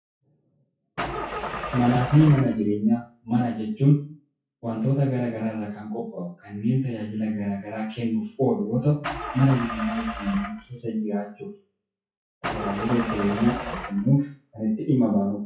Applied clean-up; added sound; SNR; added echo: classical method WPE with log-MMSE.